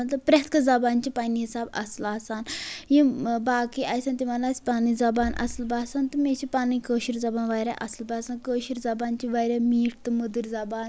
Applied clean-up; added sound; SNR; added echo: none; none; none; none.